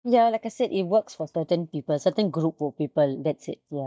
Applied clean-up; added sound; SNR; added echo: neural mask model DeepFilterNet 3.